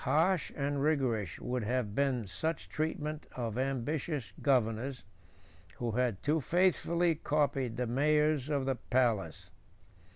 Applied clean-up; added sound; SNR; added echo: none; none; none; none.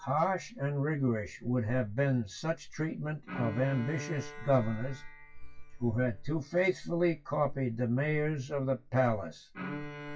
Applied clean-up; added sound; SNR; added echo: classical method WPE with log-MMSE.